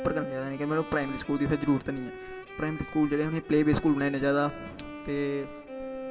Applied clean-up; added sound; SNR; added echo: none; Bowed string instrument; 12 dB; reverberation time 0.6 s.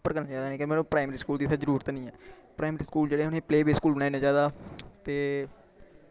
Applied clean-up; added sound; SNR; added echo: none; none; none; none.